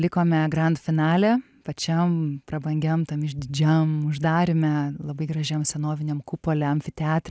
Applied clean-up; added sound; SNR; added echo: none; none; none; none.